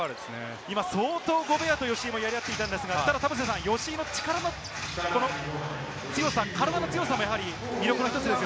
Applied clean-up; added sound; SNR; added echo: none; none; none; none.